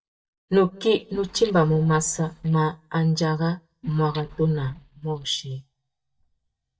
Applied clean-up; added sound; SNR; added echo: neural mask model DeepFilterNet 3.